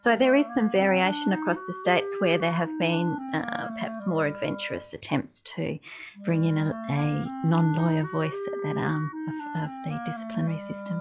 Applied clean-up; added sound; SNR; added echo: classical method log-MMSE.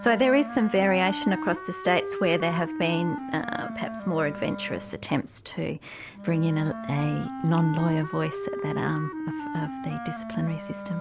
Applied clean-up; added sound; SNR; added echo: none; Wind instrument, woodwind instrument; 8 dB; none.